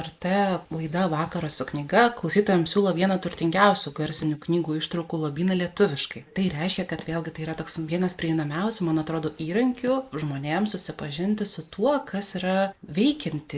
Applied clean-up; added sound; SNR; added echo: neural mask model Resemble Enhance denoiser.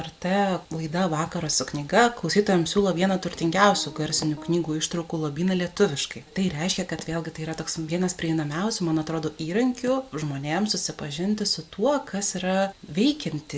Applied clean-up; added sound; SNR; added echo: none; Piano; 18 dB; none.